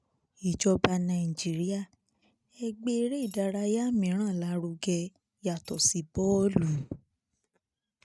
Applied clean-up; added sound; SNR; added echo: neural mask model RNNoise.